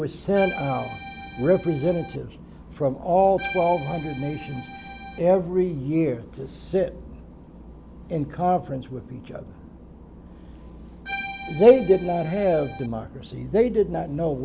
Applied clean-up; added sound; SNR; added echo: none; Accordion; 12 dB; none.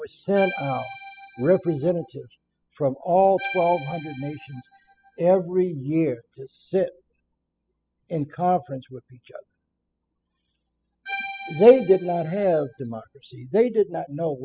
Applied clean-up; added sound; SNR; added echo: classical method spectral subtraction.